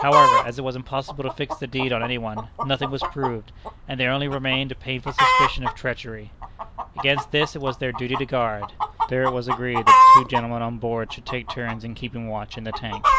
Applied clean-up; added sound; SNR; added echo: none; Chicken, rooster; -4 dB; none.